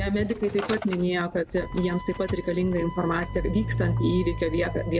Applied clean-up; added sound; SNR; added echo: none; Slam / Engine starting; 6 dB; none.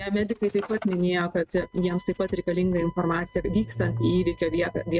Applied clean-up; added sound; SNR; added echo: neural mask model RNNoise.